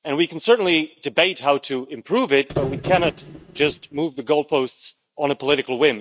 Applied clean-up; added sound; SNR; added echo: neural mask model RNNoise.